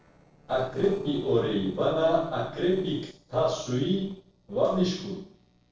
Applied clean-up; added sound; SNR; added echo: neural separator model SepFormer DNS4.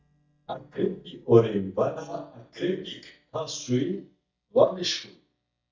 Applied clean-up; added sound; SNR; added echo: neural mask model DeepFilterNet 3.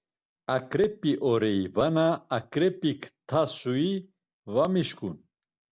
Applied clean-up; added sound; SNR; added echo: none; none; none; none.